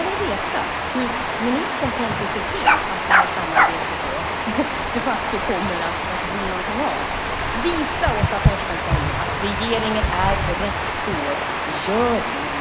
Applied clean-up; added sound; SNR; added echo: none; Bark + Water; -4 dB; none.